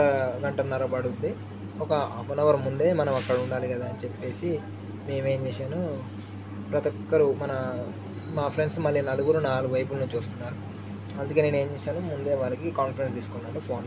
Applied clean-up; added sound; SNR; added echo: none; none; none; none.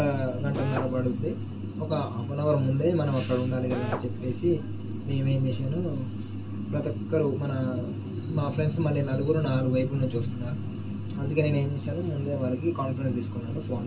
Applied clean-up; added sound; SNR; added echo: none; Drill; 9 dB; reverberation time 0.2 s.